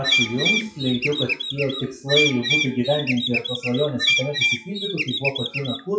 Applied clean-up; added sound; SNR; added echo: classical method WPE with log-MMSE.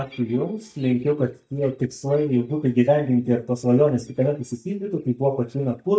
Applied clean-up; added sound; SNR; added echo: neural mask model DeepFilterNet 3.